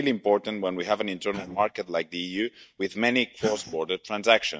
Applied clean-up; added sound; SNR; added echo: neural mask model DeepFilterNet 3.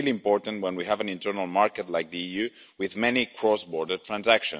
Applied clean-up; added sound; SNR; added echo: none; none; none; none.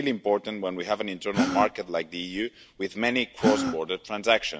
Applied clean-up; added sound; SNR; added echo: none; Gasp; 5 dB; none.